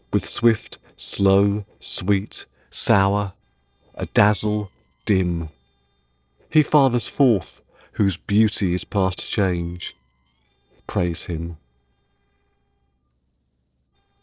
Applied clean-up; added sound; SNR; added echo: neural separator model SepFormer DNS4.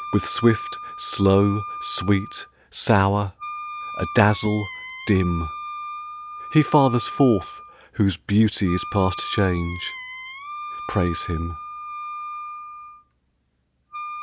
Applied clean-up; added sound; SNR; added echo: none; Wind instrument, woodwind instrument; 11 dB; none.